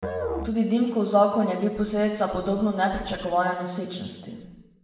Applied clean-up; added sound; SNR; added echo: none; Musical instrument; 11 dB; reverberation time 0.9 s.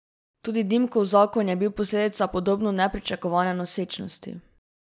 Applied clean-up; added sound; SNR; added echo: none; none; none; none.